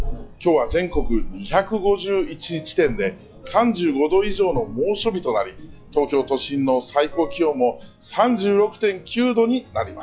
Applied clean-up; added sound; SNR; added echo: classical method log-MMSE.